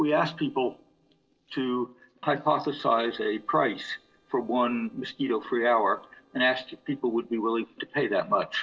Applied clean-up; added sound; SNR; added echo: neural separator model SepFormer DNS4.